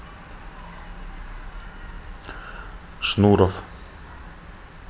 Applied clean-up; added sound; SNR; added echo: none; none; none; none.